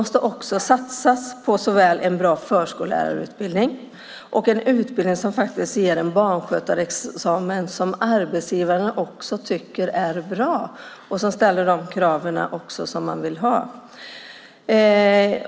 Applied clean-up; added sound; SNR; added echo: none; none; none; none.